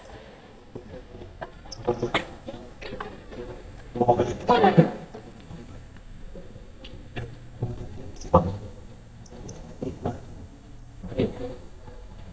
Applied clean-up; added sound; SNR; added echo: neural mask model DeepFilterNet 3.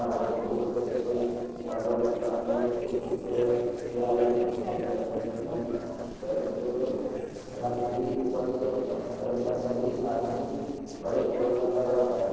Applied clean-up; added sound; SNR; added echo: neural separator model SepFormer DNS4.